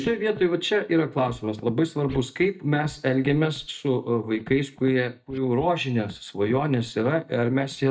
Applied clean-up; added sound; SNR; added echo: neural mask model DeepFilterNet 3.